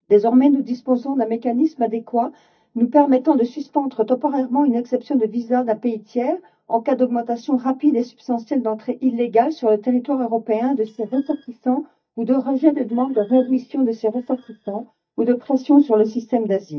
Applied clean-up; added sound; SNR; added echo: neural mask model DeepFilterNet 3.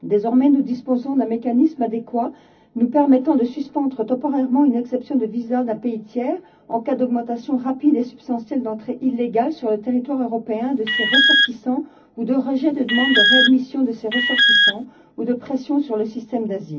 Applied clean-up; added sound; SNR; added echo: none; Alarm; -3 dB; reverberation time 0.4 s.